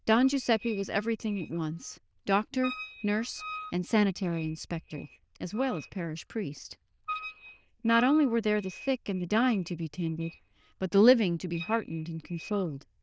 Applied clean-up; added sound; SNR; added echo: neural diffusion model UNIVERSE++.